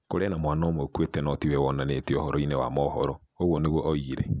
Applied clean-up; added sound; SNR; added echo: none; none; none; none.